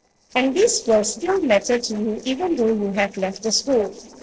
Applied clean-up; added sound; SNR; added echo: neural separator model SepFormer DNS4.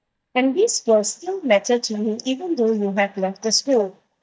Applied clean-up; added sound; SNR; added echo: neural mask model DeepFilterNet 3.